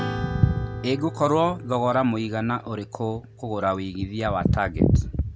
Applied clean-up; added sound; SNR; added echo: none; Acoustic guitar / Strum; 12 dB; none.